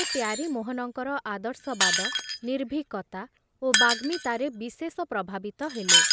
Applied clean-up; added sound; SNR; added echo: none; Shatter; -2 dB; none.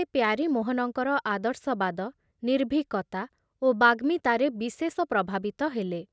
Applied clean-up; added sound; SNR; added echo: none; none; none; none.